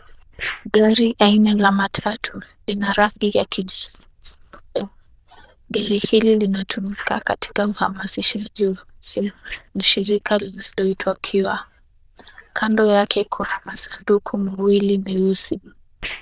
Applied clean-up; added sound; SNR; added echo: neural diffusion model UNIVERSE++.